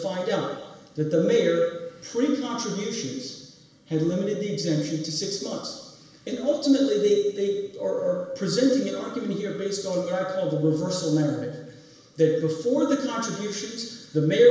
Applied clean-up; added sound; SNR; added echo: none; none; none; reverberation time 1.0 s.